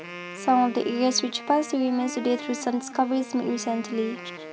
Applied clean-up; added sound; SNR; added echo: none; Wind instrument, woodwind instrument; 13 dB; none.